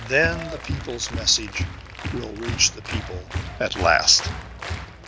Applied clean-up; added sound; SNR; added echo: none; Applause; 7 dB; none.